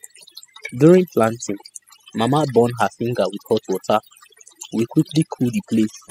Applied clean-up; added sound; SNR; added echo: classical method spectral subtraction.